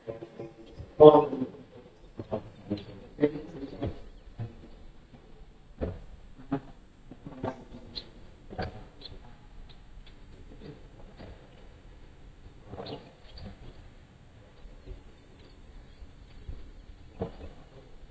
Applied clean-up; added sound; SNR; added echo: neural mask model DeepFilterNet 3.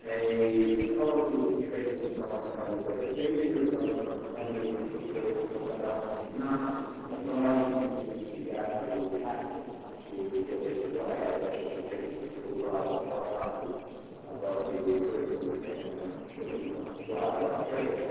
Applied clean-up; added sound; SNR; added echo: neural separator model SepFormer DNS4.